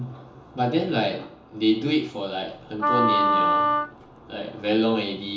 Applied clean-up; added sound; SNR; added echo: none; Wind instrument, woodwind instrument; -3 dB; reverberation time 0.7 s.